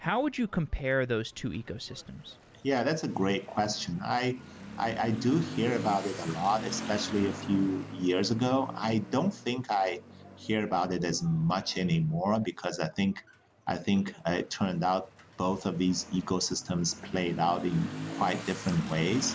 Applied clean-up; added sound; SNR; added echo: none; Motorcycle / Accelerating, revving, vroom; 13 dB; none.